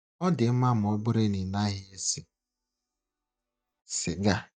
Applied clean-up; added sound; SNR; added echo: neural mask model DeepFilterNet 3.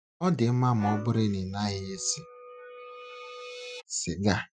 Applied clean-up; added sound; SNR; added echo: classical method Wiener filter.